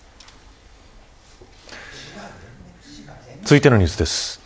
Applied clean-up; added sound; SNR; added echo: none; none; none; none.